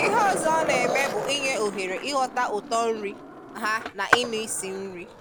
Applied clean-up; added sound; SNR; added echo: none; Skateboard; 4 dB; none.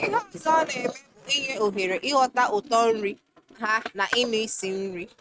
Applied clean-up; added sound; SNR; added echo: neural mask model RNNoise.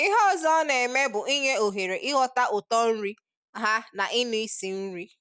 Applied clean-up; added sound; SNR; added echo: none; none; none; none.